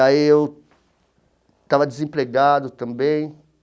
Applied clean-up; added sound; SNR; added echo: none; none; none; none.